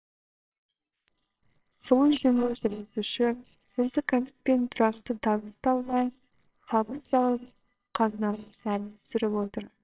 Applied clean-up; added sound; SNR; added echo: neural separator model SepFormer WHAMR!.